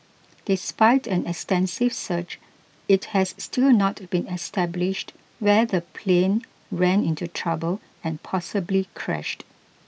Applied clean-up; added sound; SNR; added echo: none; none; none; none.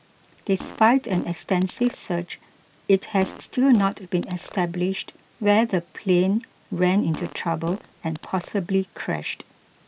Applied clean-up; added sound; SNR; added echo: none; Fart; 18 dB; none.